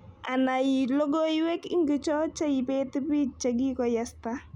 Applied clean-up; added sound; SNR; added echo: none; none; none; none.